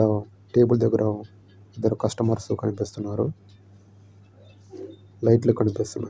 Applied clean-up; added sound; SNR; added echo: none; none; none; none.